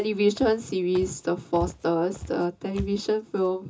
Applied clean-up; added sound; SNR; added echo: none; Walk, footsteps; 15 dB; reverberation time 0.2 s.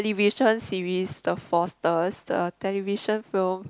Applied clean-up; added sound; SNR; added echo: none; none; none; none.